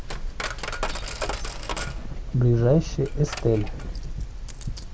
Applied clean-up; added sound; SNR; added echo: none; Coin (dropping); 11 dB; none.